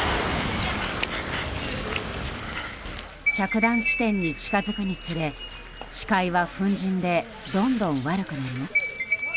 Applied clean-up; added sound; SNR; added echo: none; Chime; 7 dB; none.